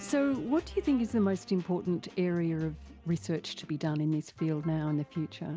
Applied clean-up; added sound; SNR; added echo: none; none; none; none.